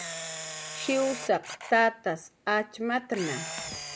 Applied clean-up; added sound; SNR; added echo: none; Camera; 10 dB; none.